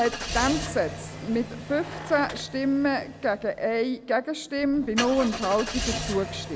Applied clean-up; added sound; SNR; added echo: none; Engine starting / Car; 8 dB; none.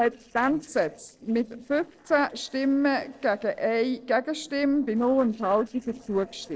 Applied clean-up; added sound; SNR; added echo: neural separator model SepFormer DNS4.